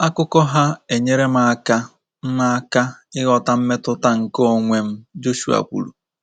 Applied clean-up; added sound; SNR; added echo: none; none; none; none.